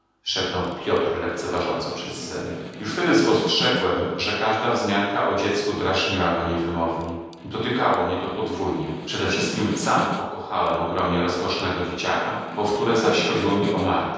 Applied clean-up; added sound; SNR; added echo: none; Snare drum; 13 dB; reverberation time 1.2 s.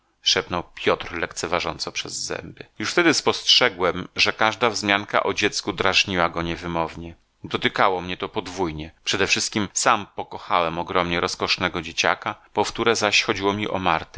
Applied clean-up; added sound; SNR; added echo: none; none; none; none.